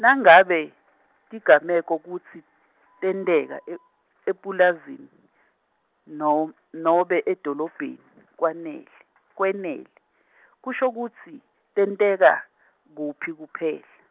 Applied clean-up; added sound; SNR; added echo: none; none; none; none.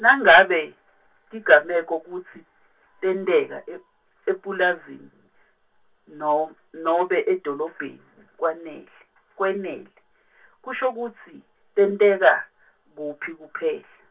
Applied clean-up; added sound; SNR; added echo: none; none; none; reverberation time 0.1 s.